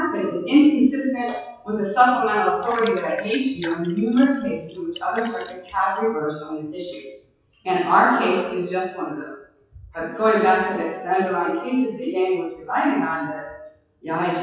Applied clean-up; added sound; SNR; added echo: classical method WPE with log-MMSE.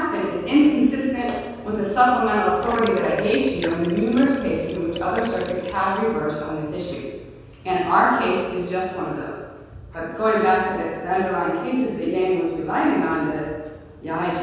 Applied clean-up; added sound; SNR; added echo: none; Liquid; 14 dB; reverberation time 1.2 s.